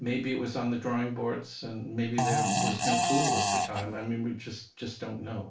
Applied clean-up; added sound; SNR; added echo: none; Fart; -4 dB; reverberation time 0.3 s.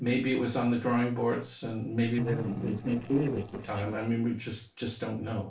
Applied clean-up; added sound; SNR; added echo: neural separator model SepFormer DNS4.